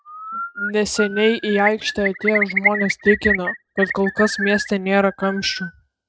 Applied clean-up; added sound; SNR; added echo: neural mask model RNNoise.